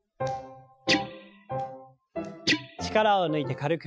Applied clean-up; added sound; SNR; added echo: classical method Wiener filter.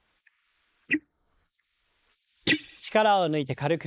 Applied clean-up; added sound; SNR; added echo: neural mask model Resemble Enhance denoiser.